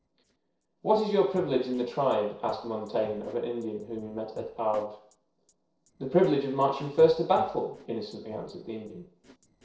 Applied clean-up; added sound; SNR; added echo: neural separator model SepFormer DNS4.